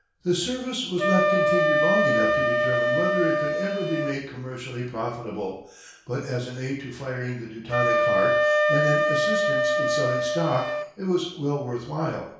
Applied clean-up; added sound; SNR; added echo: none; Wind instrument, woodwind instrument; -4 dB; reverberation time 0.6 s.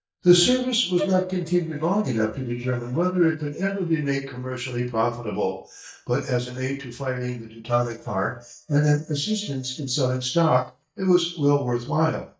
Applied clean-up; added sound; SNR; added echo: neural mask model DeepFilterNet 3.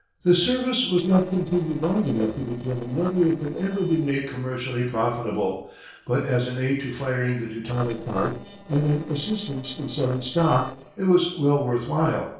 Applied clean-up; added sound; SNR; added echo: neural separator model SepFormer DNS4.